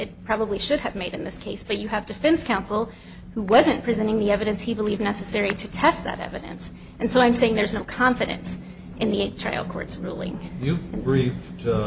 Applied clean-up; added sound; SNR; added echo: none; none; none; none.